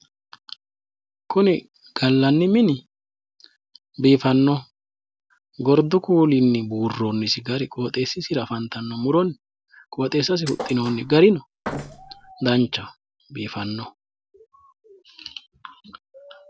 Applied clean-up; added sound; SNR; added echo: none; Thump, thud; 12 dB; none.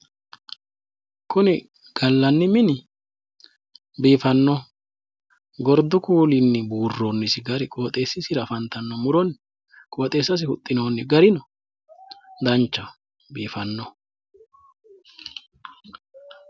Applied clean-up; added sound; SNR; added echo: none; none; none; none.